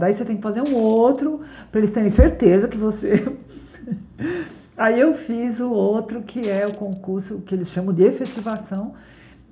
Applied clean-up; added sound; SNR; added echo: none; Shatter; 15 dB; reverberation time 0.4 s.